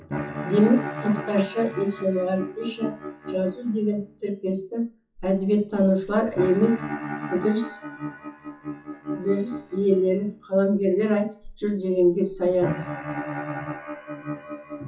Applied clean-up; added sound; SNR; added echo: classical method WPE with log-MMSE.